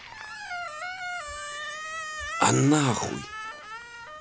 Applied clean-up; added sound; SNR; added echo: none; Squeak; 7 dB; none.